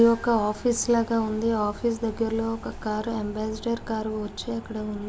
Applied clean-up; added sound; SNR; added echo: none; none; none; none.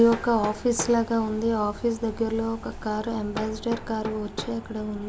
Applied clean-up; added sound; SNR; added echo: none; Hammer; 14 dB; none.